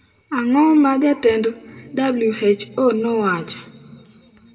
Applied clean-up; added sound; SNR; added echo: none; none; none; reverberation time 0.9 s.